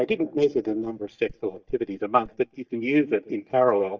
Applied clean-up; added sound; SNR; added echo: neural mask model DeepFilterNet 3.